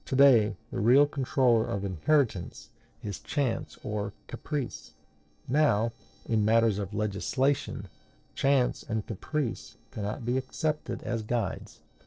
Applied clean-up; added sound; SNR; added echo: neural separator model SepFormer DNS4.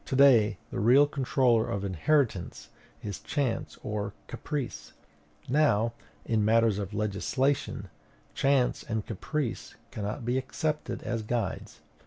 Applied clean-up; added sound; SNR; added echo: none; none; none; none.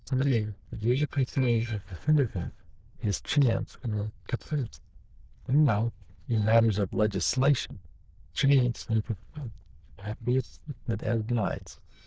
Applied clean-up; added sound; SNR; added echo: neural diffusion model UNIVERSE++.